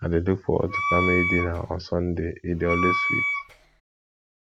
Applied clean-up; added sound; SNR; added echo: none; Wind instrument, woodwind instrument; 0 dB; none.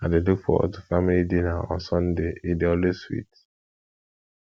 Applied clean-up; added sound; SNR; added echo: none; none; none; none.